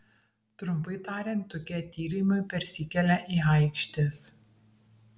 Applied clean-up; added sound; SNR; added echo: none; none; none; none.